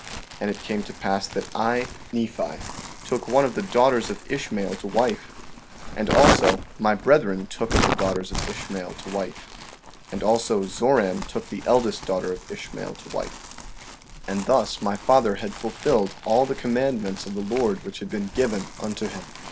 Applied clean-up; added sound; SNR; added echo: none; Crumpling, crinkling; 7 dB; none.